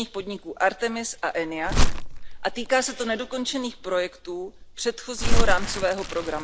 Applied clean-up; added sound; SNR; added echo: none; Crumpling, crinkling; -3 dB; none.